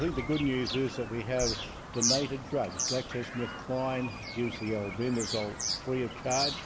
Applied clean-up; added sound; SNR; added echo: none; Bird vocalization, bird call, bird song; 4 dB; none.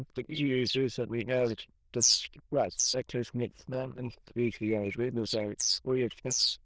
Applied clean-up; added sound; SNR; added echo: neural diffusion model UNIVERSE++.